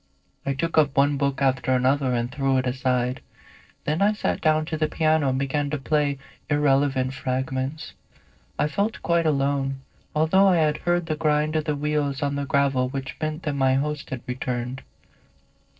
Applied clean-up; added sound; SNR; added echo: neural separator model SepFormer DNS4.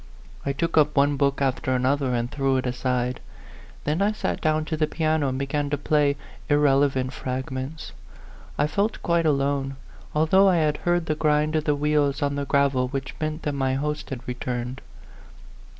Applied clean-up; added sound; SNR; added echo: none; none; none; none.